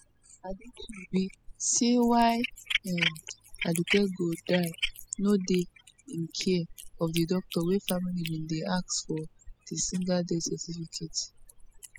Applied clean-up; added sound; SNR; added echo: classical method spectral subtraction.